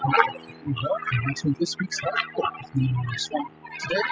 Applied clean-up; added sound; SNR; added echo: classical method spectral subtraction.